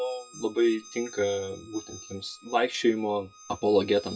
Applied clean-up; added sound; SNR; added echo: classical method log-MMSE.